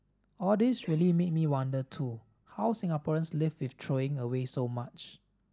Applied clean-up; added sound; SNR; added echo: neural mask model Resemble Enhance denoiser.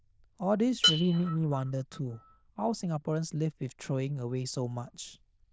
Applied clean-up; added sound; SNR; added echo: neural diffusion model UNIVERSE++.